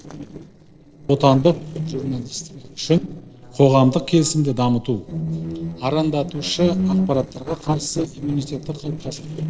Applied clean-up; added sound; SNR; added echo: neural separator model SepFormer DNS4.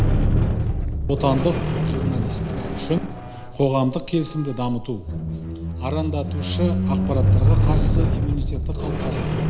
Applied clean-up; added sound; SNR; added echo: none; Squeak; -5 dB; none.